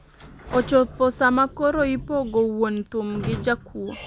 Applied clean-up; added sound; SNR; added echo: none; Squeak / Sliding door; 13 dB; none.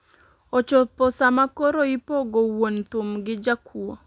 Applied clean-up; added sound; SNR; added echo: none; none; none; none.